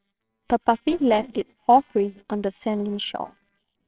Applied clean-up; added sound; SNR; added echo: neural separator model SepFormer WHAMR!.